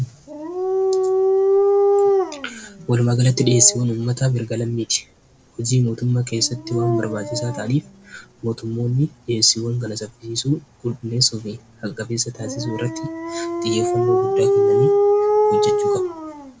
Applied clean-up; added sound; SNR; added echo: none; Dog; -1 dB; none.